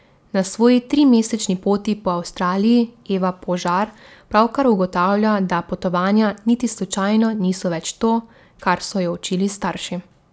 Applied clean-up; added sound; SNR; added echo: none; none; none; none.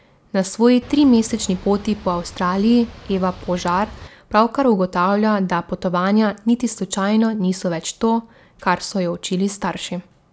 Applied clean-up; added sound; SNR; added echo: none; Boat, Water vehicle; 19 dB; none.